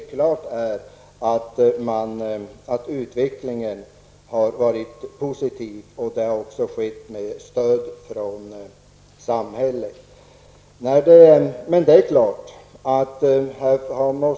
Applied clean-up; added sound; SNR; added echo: none; none; none; none.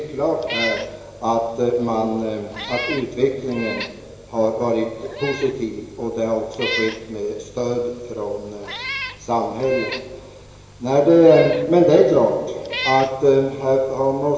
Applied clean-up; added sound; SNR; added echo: none; Meow; 13 dB; reverberation time 2.0 s.